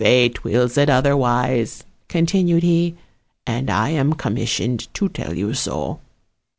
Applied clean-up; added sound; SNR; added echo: none; none; none; none.